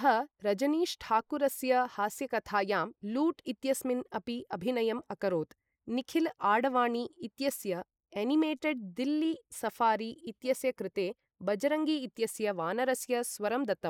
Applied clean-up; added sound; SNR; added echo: neural mask model Resemble Enhance denoiser.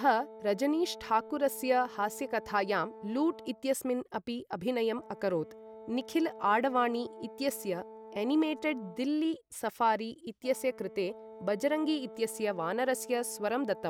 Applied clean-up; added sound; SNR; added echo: none; Brass instrument; 17 dB; none.